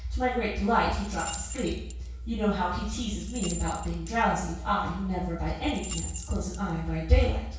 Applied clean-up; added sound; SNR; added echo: none; Rattle / Keys jangling; 15 dB; reverberation time 0.6 s.